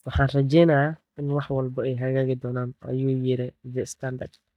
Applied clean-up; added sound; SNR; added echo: neural mask model DeepFilterNet 3.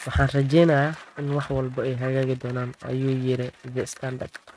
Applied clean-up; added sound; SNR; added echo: neural mask model RNNoise.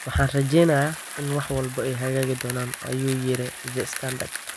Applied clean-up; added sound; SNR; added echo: none; Bicycle; 9 dB; none.